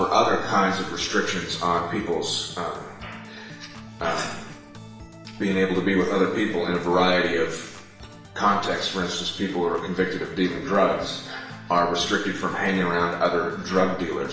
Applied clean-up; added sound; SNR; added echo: none; Organ; 18 dB; reverberation time 0.9 s.